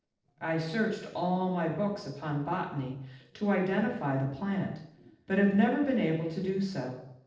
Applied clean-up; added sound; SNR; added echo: neural separator model SepFormer DNS4.